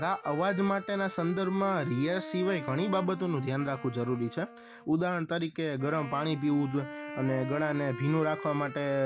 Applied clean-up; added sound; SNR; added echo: none; Wind instrument, woodwind instrument; 13 dB; none.